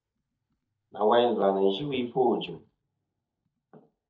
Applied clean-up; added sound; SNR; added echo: neural mask model DeepFilterNet 3.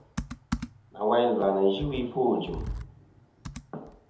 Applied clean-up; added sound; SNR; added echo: none; Computer keyboard; 10 dB; reverberation time 0.9 s.